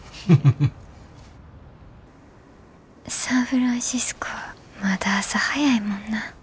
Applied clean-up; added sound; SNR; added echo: none; none; none; none.